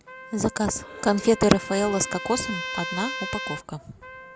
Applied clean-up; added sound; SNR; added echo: none; Trumpet; 10 dB; none.